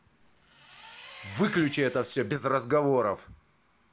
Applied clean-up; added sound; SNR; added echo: none; Engine; 19 dB; none.